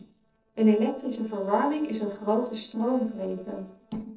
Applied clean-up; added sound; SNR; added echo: neural separator model SepFormer DNS4.